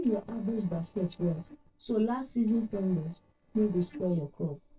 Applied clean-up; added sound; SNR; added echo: neural separator model SepFormer DNS4.